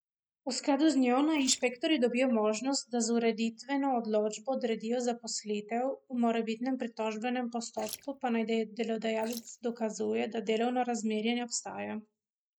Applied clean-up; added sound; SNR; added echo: neural mask model Resemble Enhance denoiser.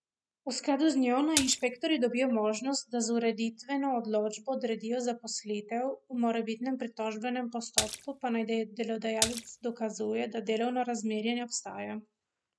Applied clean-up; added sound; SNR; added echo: none; Splash, splatter; 3 dB; none.